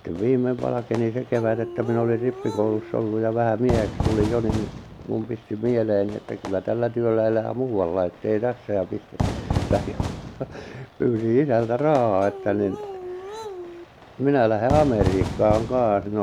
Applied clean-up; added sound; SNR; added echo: none; Dog + Fire / Fireworks; 8 dB; none.